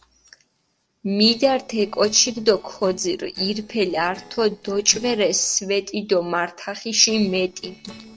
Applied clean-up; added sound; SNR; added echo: neural separator model SepFormer DNS4.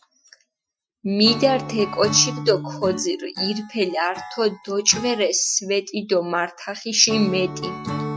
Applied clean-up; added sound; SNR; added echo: classical method Wiener filter.